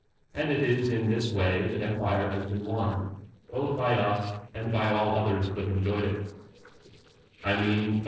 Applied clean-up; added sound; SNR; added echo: neural separator model SepFormer DNS4.